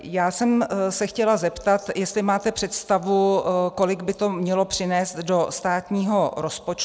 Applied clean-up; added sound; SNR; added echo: none; none; none; none.